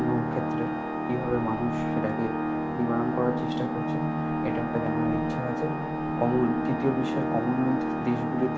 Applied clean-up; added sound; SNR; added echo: none; Organ; -1 dB; none.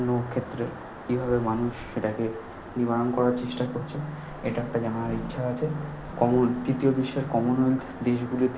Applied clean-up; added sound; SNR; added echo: none; none; none; none.